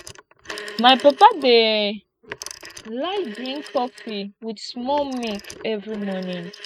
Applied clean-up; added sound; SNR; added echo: neural mask model RNNoise.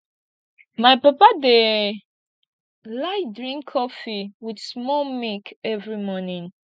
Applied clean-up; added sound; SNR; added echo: none; none; none; none.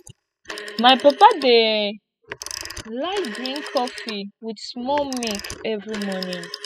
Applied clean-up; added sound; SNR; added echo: classical method spectral subtraction.